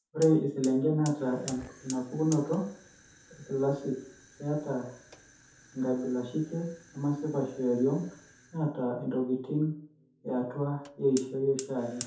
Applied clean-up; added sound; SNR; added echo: none; Fire; 19 dB; reverberation time 0.5 s.